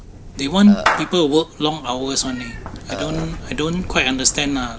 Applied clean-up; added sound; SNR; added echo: none; Meow / Clapping + Burping, eructation; 8 dB; none.